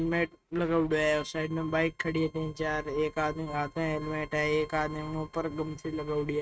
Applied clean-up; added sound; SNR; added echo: neural mask model RNNoise.